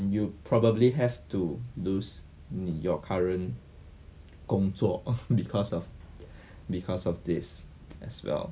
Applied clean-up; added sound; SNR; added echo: none; none; none; none.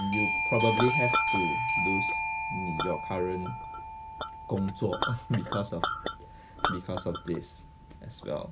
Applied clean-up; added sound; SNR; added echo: none; Chink, clink + Doorbell; -1 dB; none.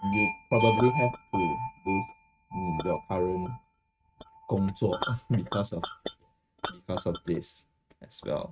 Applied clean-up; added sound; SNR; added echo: neural mask model RNNoise.